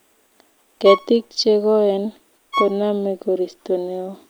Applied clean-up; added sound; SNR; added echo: none; Bowed string instrument; 9 dB; none.